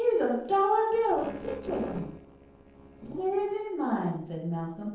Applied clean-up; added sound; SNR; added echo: neural separator model SepFormer DNS4.